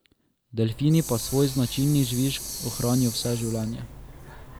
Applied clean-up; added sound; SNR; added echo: none; Hiss; 11 dB; none.